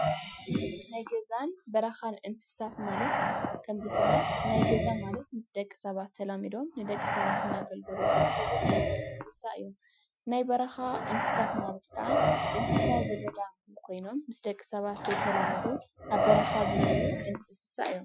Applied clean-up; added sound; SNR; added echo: classical method Wiener filter.